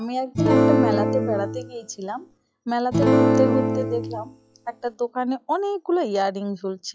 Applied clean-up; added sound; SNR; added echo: classical method log-MMSE.